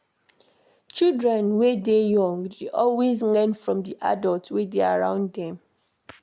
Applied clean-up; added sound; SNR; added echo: none; none; none; none.